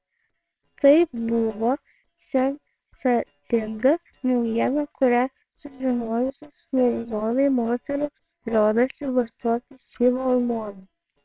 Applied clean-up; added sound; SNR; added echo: neural separator model SepFormer WHAMR!.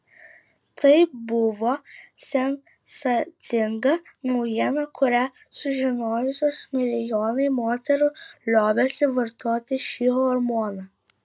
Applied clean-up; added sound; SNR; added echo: none; none; none; none.